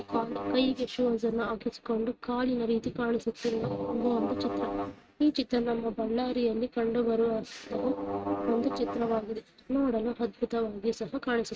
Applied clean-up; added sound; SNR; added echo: neural mask model RNNoise.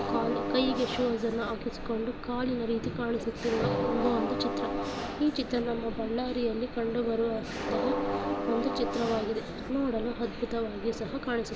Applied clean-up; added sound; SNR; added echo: none; Mechanisms; 4 dB; none.